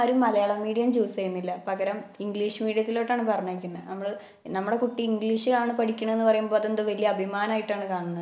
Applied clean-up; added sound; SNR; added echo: none; none; none; none.